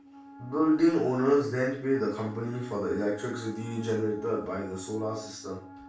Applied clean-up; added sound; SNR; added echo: none; Wind instrument, woodwind instrument; 19 dB; reverberation time 0.3 s.